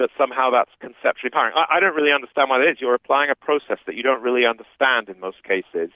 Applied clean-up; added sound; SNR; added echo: none; none; none; none.